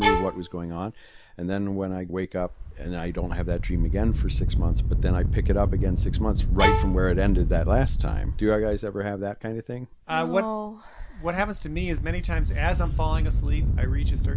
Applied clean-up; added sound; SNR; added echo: none; Bowed string instrument + Wind; -4 dB; none.